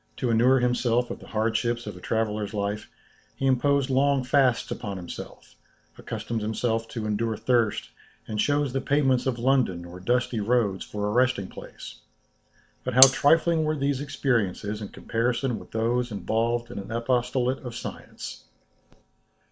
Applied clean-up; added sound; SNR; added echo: none; Cutlery, silverware; 0 dB; none.